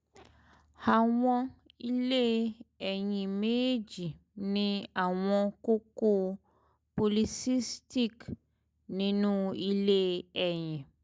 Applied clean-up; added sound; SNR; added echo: none; none; none; none.